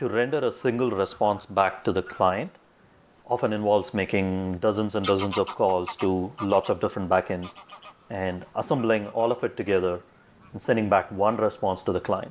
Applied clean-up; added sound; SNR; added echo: none; Bird vocalization, bird call, bird song / Fowl; 19 dB; none.